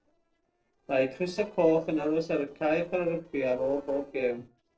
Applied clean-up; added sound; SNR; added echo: neural separator model SepFormer DNS4.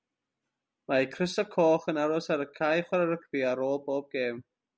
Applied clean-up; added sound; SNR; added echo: none; none; none; none.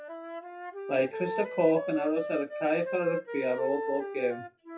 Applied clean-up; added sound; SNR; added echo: classical method WPE with log-MMSE.